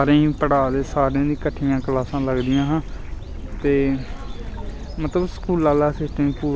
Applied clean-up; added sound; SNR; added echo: none; Stream / Bird; 9 dB; none.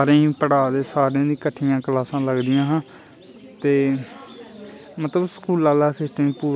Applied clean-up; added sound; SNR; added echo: none; none; none; none.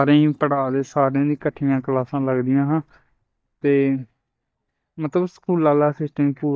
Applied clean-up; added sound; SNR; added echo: neural mask model DeepFilterNet 3.